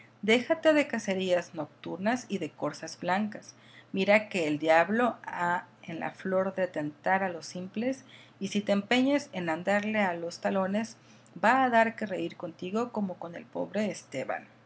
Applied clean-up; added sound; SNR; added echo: none; none; none; none.